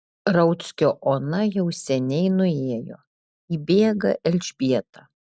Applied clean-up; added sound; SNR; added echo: none; none; none; none.